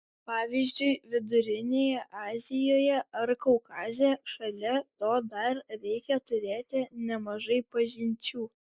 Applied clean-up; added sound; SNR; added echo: neural mask model Resemble Enhance denoiser.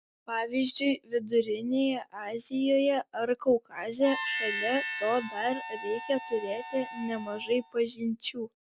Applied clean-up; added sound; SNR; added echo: none; Harmonica; 7 dB; none.